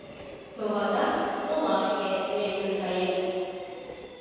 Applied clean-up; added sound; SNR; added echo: none; Train; 14 dB; reverberation time 2.2 s.